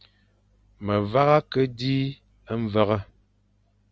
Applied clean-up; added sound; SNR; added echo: none; none; none; none.